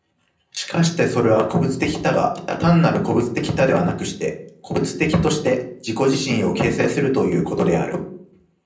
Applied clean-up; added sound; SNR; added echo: none; none; none; reverberation time 0.6 s.